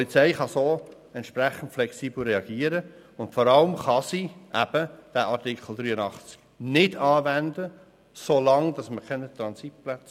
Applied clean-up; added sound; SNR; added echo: none; none; none; none.